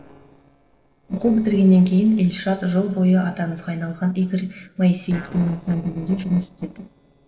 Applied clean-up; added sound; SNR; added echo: neural separator model SepFormer DNS4.